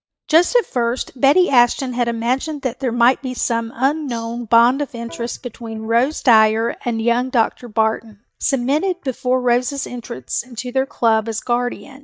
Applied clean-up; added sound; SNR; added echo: neural mask model DeepFilterNet 3.